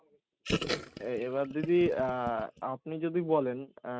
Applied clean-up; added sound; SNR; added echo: neural mask model RNNoise.